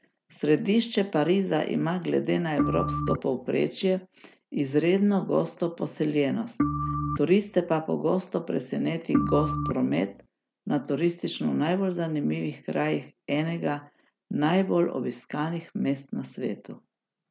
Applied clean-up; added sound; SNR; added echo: none; Organ; 3 dB; none.